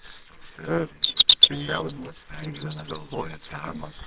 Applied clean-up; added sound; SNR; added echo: neural separator model SepFormer WHAMR!.